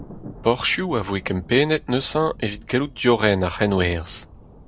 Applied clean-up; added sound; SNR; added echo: none; Thunder; 19 dB; none.